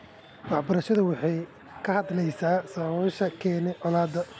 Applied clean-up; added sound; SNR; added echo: none; none; none; none.